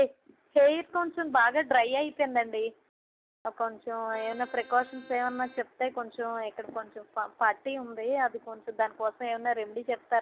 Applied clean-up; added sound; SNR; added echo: none; Accordion; 20 dB; none.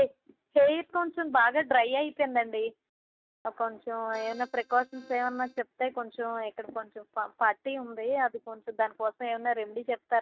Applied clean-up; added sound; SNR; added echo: neural mask model RNNoise.